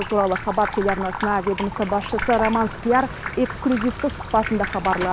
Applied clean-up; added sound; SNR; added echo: none; Sink (filling or washing) / Water tap, faucet; 8 dB; none.